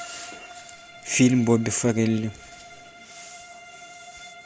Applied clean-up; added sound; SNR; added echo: none; Bowed string instrument; 18 dB; none.